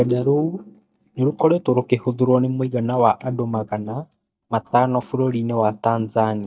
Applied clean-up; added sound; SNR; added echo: neural mask model DeepFilterNet 3.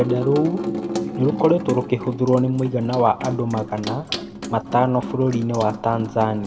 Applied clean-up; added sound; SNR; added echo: none; Sink (filling or washing) / Water tap, faucet; 8 dB; reverberation time 1.4 s.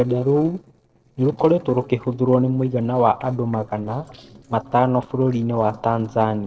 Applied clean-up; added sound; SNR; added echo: neural separator model SepFormer DNS4.